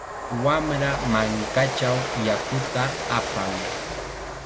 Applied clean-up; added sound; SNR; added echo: none; Train; 3 dB; none.